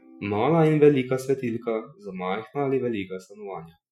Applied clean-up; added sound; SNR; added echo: classical method Wiener filter.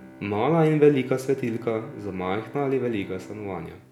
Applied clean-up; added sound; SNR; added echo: none; Bowed string instrument; 20 dB; none.